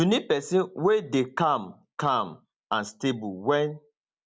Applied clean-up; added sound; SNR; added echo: none; none; none; none.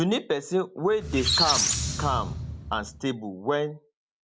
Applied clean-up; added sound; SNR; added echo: none; Squeak; 0 dB; none.